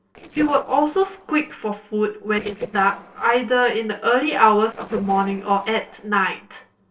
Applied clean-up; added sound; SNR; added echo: neural separator model SepFormer DNS4.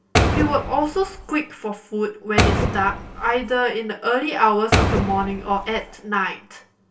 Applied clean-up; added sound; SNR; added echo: none; Door; 0 dB; reverberation time 0.2 s.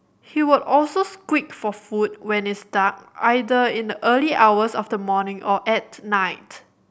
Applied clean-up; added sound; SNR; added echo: none; none; none; none.